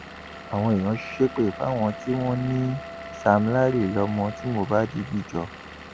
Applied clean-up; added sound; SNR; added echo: none; Wind instrument, woodwind instrument + Engine / Vehicle; 13 dB; none.